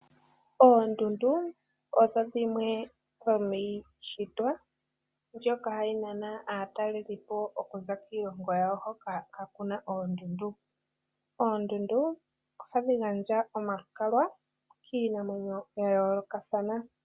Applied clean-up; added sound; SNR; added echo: none; none; none; none.